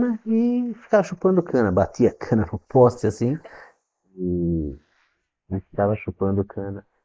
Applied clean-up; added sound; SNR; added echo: neural mask model Resemble Enhance denoiser.